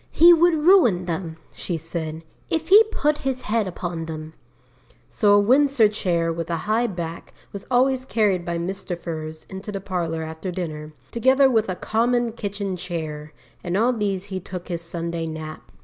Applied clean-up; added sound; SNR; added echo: none; none; none; none.